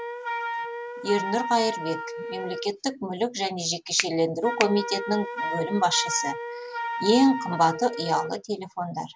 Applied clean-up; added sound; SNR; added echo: none; Wind instrument, woodwind instrument + Finger snapping; 7 dB; none.